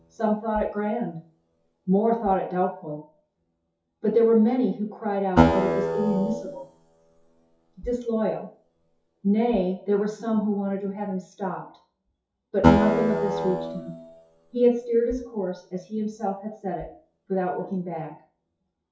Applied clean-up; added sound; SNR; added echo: classical method WPE with log-MMSE.